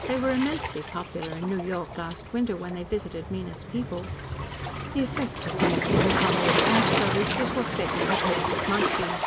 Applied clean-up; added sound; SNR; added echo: none; Waves, surf; -2 dB; none.